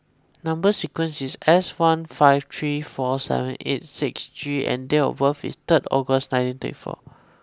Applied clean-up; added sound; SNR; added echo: none; none; none; none.